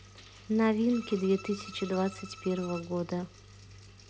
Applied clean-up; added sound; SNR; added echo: none; Bowed string instrument; 18 dB; none.